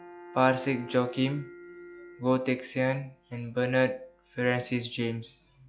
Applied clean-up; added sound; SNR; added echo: classical method log-MMSE.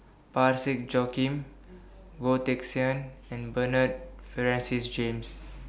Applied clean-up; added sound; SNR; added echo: none; none; none; none.